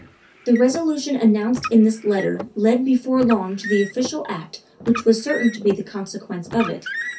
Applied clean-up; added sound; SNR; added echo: none; Car; 14 dB; reverberation time 0.3 s.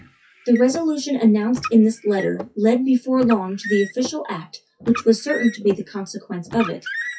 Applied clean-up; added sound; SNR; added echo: classical method WPE with log-MMSE.